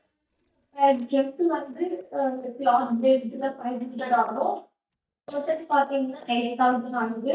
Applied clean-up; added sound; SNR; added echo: neural mask model DeepFilterNet 3.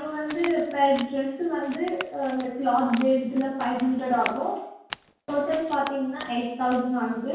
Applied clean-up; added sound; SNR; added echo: none; Crack; 17 dB; reverberation time 0.6 s.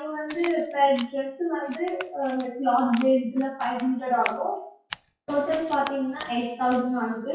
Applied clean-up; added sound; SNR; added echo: classical method WPE with log-MMSE.